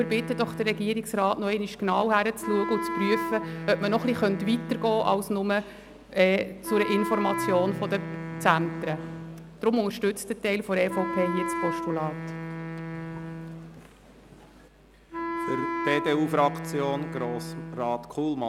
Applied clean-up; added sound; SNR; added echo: none; Wind instrument, woodwind instrument; 7 dB; none.